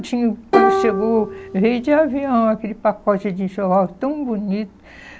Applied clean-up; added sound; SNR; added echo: none; Plucked string instrument; 1 dB; none.